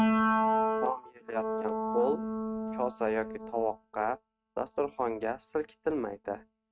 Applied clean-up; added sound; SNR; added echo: neural mask model RNNoise.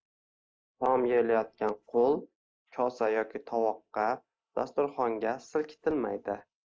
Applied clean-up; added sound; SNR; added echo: neural mask model Resemble Enhance denoiser.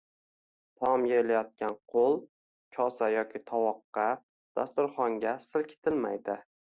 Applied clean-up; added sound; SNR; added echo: none; none; none; none.